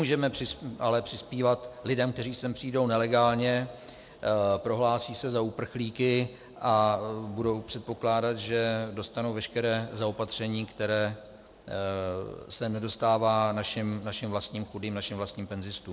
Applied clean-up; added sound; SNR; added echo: none; none; none; none.